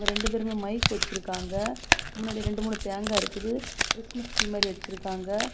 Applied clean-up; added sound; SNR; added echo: none; Crumpling, crinkling; -1 dB; none.